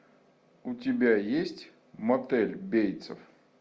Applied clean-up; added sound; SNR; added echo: none; none; none; none.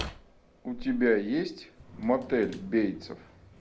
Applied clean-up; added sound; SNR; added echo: none; Drawer open or close; 15 dB; none.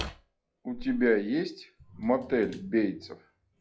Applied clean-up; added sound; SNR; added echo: classical method log-MMSE.